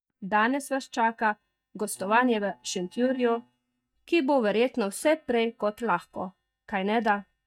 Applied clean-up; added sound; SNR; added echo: neural mask model DeepFilterNet 3.